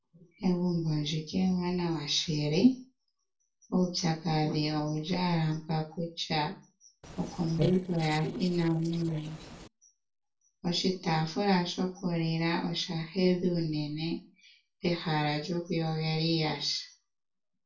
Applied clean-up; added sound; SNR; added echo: neural separator model SepFormer DNS4.